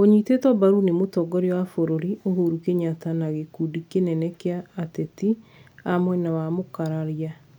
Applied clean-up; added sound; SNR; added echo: none; none; none; none.